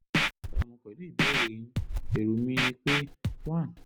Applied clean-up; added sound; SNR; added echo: none; Scratching (performance technique); -3 dB; none.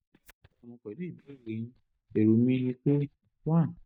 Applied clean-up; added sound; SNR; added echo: neural mask model DeepFilterNet 3.